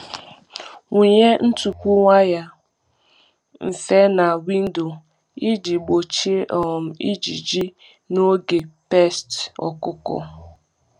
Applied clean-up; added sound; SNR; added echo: none; none; none; none.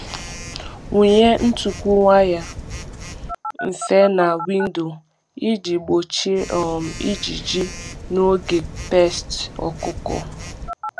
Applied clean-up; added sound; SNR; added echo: none; Telephone; 13 dB; none.